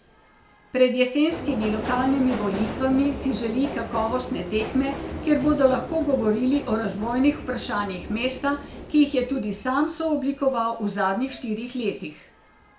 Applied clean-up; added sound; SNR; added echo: none; Subway, metro, underground; 11 dB; reverberation time 0.3 s.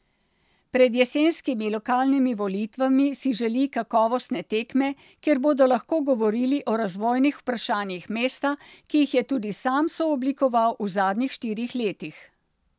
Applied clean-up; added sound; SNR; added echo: none; none; none; none.